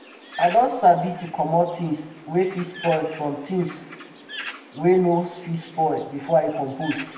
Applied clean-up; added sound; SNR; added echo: none; Bird; 16 dB; reverberation time 1.1 s.